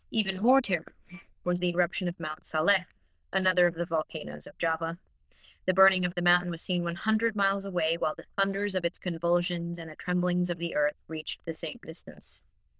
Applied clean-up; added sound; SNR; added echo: neural diffusion model UNIVERSE++.